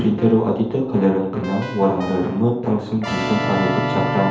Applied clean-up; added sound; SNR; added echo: none; Keyboard (musical); 7 dB; reverberation time 2.2 s.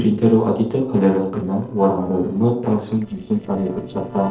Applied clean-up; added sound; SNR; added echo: neural separator model SepFormer DNS4.